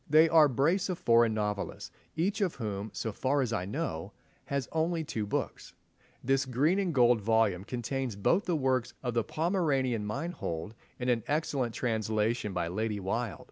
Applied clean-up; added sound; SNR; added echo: none; none; none; none.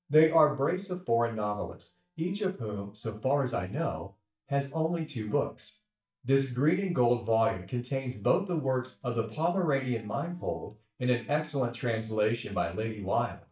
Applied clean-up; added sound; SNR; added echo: neural mask model DeepFilterNet 3.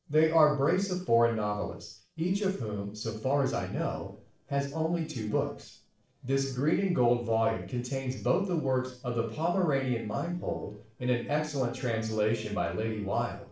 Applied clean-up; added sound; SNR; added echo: neural separator model SepFormer DNS4.